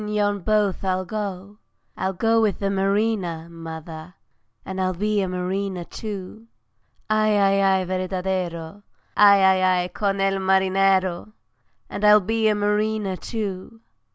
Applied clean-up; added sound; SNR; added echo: none; none; none; none.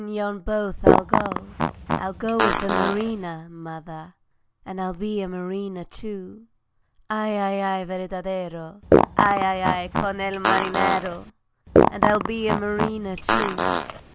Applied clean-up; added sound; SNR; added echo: none; Fart; -5 dB; none.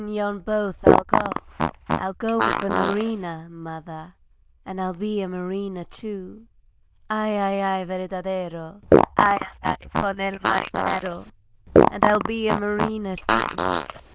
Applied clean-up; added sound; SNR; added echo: neural diffusion model UNIVERSE++.